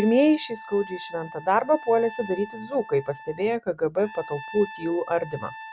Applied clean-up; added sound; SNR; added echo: none; Trumpet; 16 dB; none.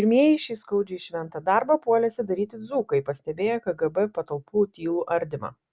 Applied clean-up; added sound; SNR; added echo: none; none; none; none.